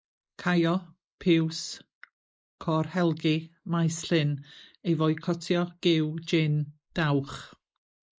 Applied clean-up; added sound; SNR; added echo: neural mask model Resemble Enhance denoiser.